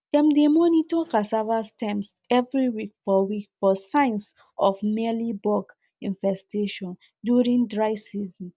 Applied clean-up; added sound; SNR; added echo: none; none; none; none.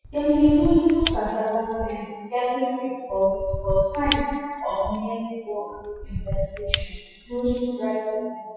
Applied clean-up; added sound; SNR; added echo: classical method WPE with log-MMSE.